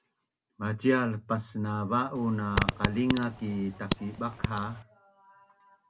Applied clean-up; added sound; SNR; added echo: none; Fart; 2 dB; none.